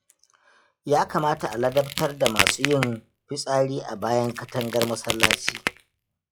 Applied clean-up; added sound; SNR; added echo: classical method log-MMSE.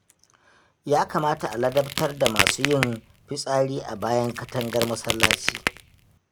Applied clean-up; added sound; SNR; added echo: none; Crack; 3 dB; none.